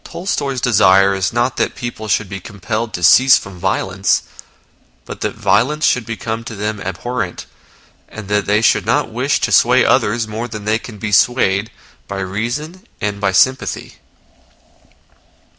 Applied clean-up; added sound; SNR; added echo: none; none; none; none.